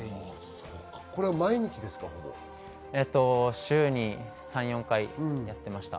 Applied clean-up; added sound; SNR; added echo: none; none; none; none.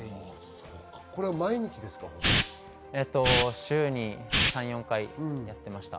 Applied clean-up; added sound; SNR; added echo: none; Hiss; -1 dB; none.